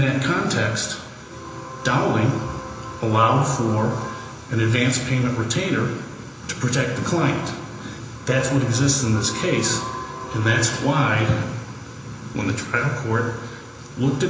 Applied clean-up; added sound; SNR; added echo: none; none; none; reverberation time 0.8 s.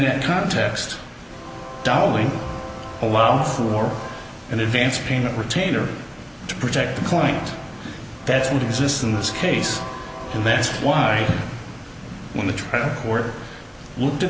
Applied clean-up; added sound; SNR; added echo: none; none; none; none.